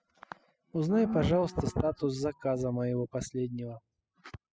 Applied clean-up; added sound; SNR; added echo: classical method spectral subtraction.